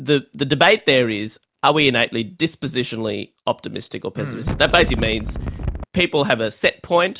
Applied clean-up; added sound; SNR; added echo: none; Wind; 5 dB; none.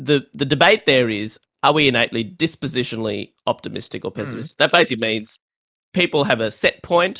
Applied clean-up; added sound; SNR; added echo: neural mask model Resemble Enhance denoiser.